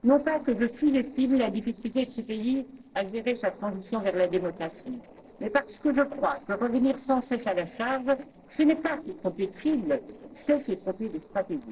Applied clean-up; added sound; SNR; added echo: neural separator model SepFormer DNS4.